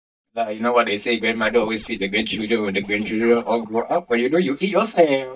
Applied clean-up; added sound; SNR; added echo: neural mask model DeepFilterNet 3.